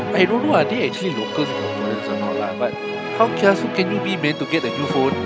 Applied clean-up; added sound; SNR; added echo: none; Musical instrument; 4 dB; none.